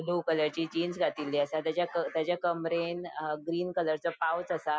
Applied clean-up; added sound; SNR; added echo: none; none; none; none.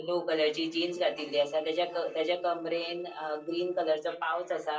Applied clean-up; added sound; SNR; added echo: neural separator model SepFormer DNS4.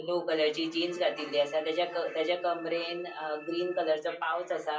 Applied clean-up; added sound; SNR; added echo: none; Organ; 17 dB; reverberation time 0.3 s.